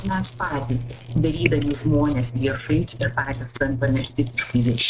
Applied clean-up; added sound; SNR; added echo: neural mask model RNNoise.